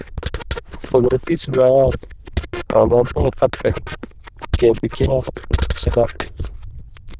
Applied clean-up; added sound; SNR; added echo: neural diffusion model UNIVERSE++.